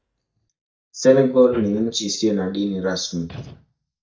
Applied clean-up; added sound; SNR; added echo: neural mask model DeepFilterNet 3.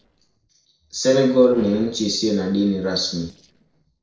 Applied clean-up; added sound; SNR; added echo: neural separator model SepFormer DNS4.